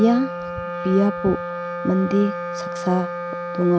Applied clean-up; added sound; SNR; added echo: none; Wind instrument, woodwind instrument; 7 dB; none.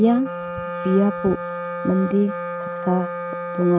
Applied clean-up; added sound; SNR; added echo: neural mask model RNNoise.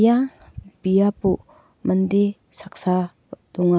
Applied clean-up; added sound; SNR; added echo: none; none; none; none.